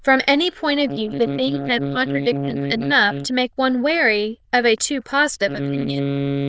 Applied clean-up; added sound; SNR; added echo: neural diffusion model UNIVERSE++.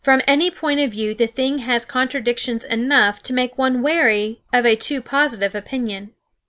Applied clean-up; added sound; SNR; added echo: none; none; none; none.